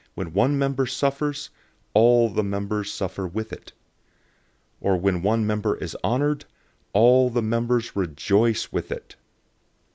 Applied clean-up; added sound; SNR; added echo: none; none; none; none.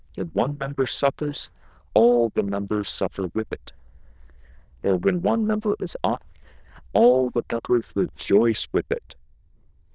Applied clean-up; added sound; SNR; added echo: neural diffusion model UNIVERSE++.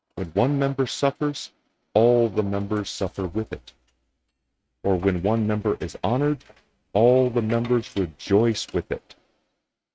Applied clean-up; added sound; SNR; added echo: neural mask model RNNoise.